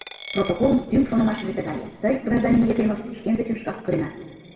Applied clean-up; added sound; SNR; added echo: none; Coin (dropping); 19 dB; reverberation time 1.7 s.